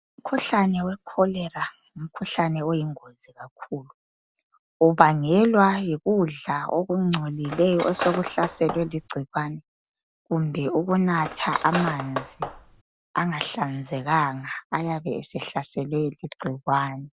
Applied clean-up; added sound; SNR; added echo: none; Cutlery, silverware; 8 dB; none.